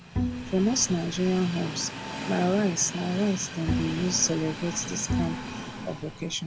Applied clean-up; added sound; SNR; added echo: none; Train + Bowed string instrument; 5 dB; none.